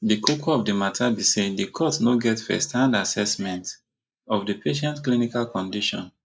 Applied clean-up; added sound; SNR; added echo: neural mask model Resemble Enhance denoiser.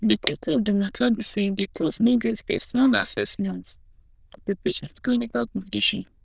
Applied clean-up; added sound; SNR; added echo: neural diffusion model UNIVERSE++.